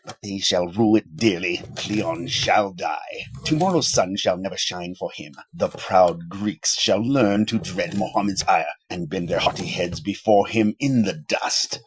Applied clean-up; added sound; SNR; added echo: classical method Wiener filter.